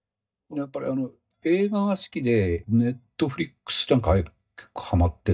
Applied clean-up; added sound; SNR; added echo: neural mask model DeepFilterNet 3.